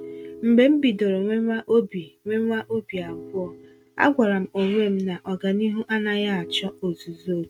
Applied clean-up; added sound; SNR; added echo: neural mask model RNNoise.